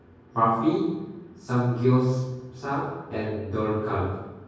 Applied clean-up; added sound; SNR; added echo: none; none; none; reverberation time 1.3 s.